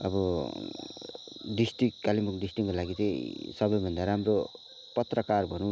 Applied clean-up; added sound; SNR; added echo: none; none; none; none.